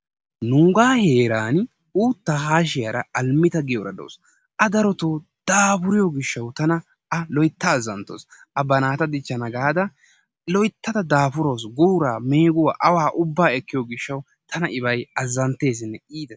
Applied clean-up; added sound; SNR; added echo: none; none; none; none.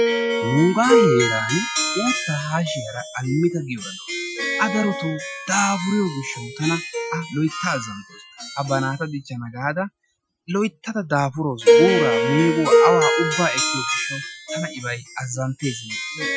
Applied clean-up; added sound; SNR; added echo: classical method Wiener filter.